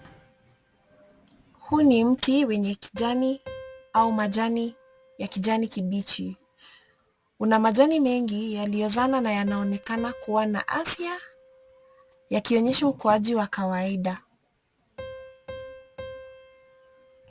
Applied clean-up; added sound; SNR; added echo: none; Piano; 19 dB; none.